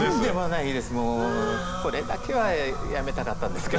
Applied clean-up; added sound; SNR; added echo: none; Wind; 6 dB; none.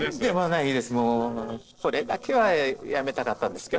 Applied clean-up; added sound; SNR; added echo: neural separator model SepFormer DNS4.